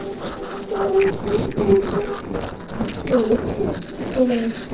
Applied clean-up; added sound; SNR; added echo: neural separator model SepFormer DNS4.